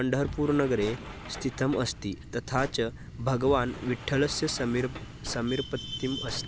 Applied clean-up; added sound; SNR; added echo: none; Gunshot, gunfire + Sliding door; 13 dB; none.